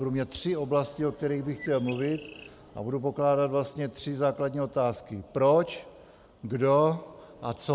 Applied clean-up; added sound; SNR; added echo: none; Bird; 19 dB; none.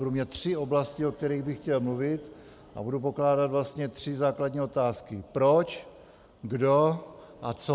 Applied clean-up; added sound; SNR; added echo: none; none; none; none.